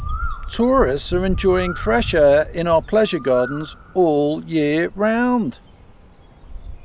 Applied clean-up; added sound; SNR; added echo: none; Bird; 11 dB; none.